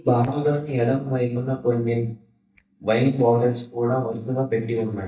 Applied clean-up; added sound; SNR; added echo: neural mask model DeepFilterNet 3.